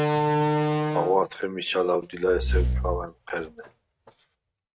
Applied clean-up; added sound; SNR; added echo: neural mask model RNNoise.